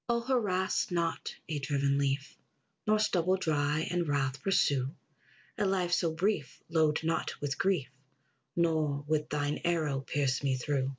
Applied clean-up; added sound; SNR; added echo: none; none; none; none.